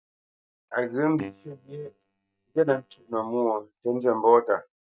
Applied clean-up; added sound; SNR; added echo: neural mask model DeepFilterNet 3.